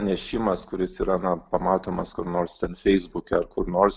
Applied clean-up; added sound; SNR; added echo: none; none; none; none.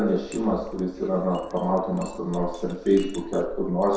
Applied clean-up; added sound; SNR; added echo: none; Chink, clink; 14 dB; reverberation time 0.7 s.